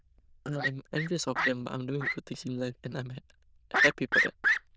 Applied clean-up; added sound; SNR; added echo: neural diffusion model UNIVERSE++.